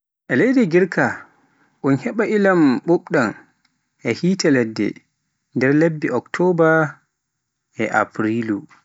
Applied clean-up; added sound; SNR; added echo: none; none; none; none.